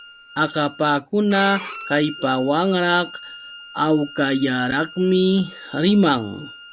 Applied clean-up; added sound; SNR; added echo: none; Bowed string instrument; 17 dB; none.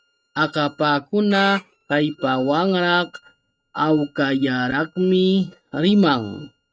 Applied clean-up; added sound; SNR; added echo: neural mask model RNNoise.